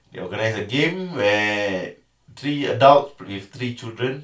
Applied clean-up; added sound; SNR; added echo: none; none; none; reverberation time 0.3 s.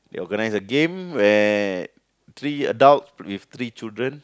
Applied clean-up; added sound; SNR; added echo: none; none; none; none.